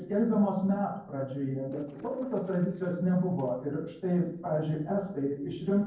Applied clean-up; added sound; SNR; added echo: neural separator model SepFormer DNS4.